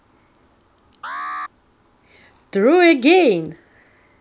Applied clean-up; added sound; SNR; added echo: none; Alarm; 14 dB; none.